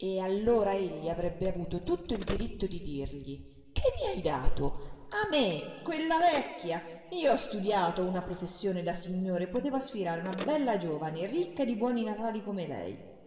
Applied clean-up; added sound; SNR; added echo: none; Telephone; 20 dB; reverberation time 1.6 s.